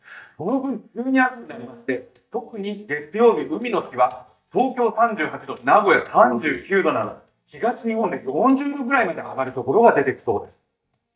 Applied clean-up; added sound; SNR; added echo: neural mask model DeepFilterNet 3.